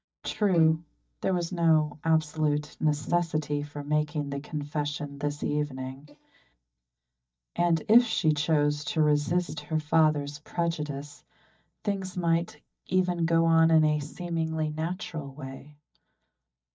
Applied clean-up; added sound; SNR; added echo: neural mask model DeepFilterNet 3.